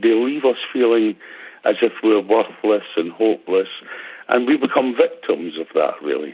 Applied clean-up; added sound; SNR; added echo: none; none; none; none.